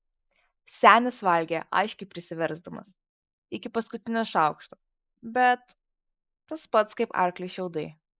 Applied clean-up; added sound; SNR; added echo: neural mask model Resemble Enhance denoiser.